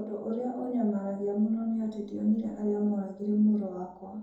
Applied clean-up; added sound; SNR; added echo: none; none; none; reverberation time 2.6 s.